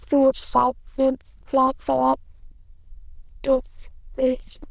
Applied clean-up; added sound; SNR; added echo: neural diffusion model UNIVERSE++.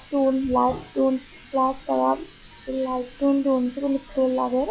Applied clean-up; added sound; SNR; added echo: classical method log-MMSE.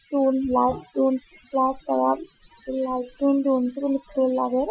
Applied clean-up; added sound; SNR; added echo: classical method Wiener filter.